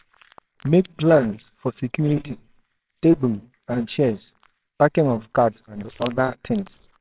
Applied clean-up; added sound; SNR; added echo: neural separator model SepFormer WHAMR!.